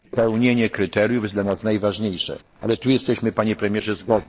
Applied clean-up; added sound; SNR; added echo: neural separator model SepFormer DNS4.